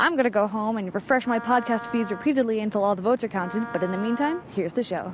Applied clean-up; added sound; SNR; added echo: none; Wind instrument, woodwind instrument; 15 dB; none.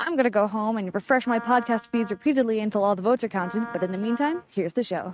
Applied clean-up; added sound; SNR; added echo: neural mask model RNNoise.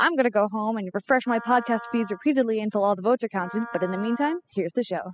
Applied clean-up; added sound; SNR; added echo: classical method spectral subtraction.